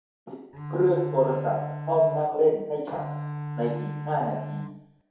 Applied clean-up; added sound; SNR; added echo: none; Bowed string instrument; 7 dB; reverberation time 0.9 s.